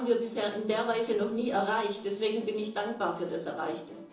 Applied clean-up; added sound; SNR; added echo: none; Musical instrument; 18 dB; reverberation time 0.6 s.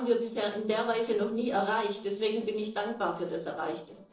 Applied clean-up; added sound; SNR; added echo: neural separator model SepFormer DNS4.